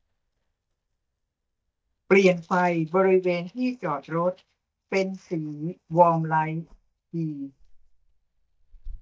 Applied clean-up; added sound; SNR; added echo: neural mask model DeepFilterNet 3.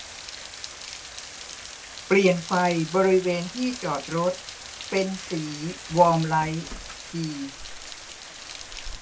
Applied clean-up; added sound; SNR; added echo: none; Rain; 12 dB; reverberation time 0.1 s.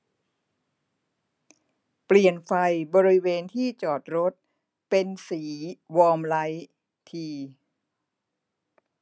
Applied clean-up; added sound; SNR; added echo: none; none; none; none.